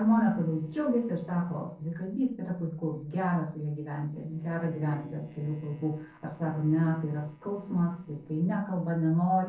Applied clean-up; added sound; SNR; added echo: neural separator model SepFormer DNS4.